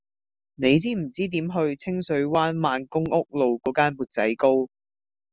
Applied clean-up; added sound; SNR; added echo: none; none; none; none.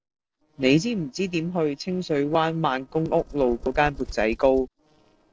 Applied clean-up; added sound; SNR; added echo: neural separator model SepFormer DNS4.